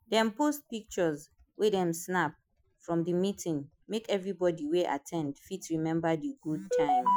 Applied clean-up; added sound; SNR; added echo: classical method Wiener filter.